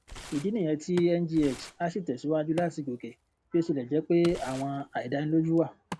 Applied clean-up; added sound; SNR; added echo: none; Tearing + Wood; 18 dB; none.